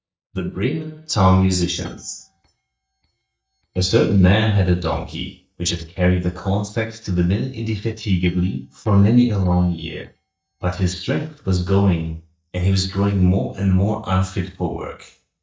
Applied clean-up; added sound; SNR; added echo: neural mask model DeepFilterNet 3.